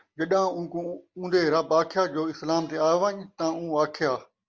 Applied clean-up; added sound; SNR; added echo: none; none; none; none.